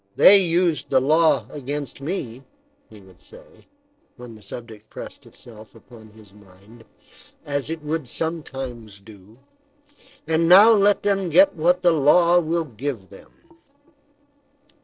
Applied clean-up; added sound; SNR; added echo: neural separator model SepFormer DNS4.